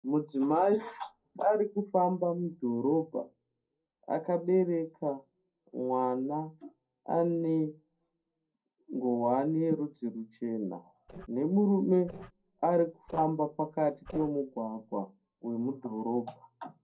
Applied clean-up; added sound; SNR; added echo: neural separator model SepFormer DNS4.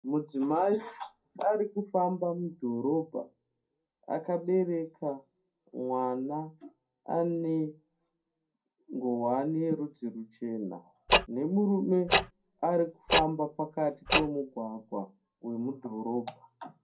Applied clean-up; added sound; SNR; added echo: none; Tick-tock; 0 dB; reverberation time 0.2 s.